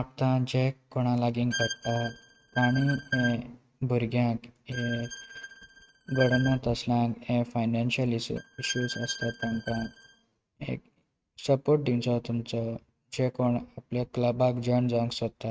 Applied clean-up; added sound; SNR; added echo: neural mask model RNNoise.